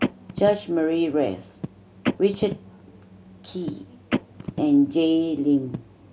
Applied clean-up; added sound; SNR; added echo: none; Telephone; 9 dB; none.